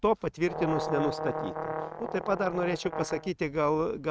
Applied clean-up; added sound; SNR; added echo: neural mask model RNNoise.